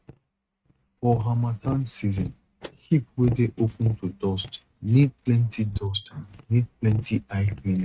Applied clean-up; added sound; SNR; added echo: neural mask model RNNoise.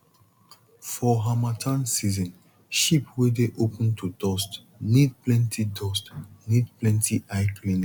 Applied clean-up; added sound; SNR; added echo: none; none; none; none.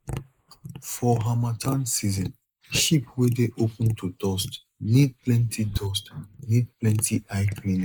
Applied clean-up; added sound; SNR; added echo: neural mask model Resemble Enhance denoiser.